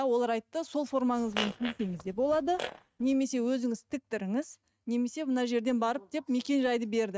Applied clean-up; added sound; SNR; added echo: neural mask model RNNoise.